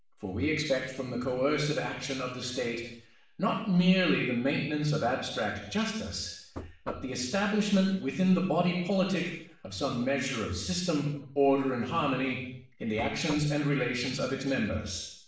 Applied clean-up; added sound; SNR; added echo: none; Knock; 14 dB; reverberation time 0.6 s.